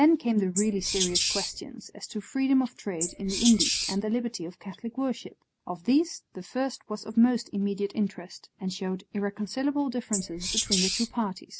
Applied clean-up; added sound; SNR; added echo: none; Wild animals; 2 dB; none.